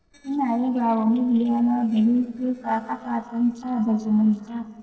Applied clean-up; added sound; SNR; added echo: neural separator model SepFormer DNS4.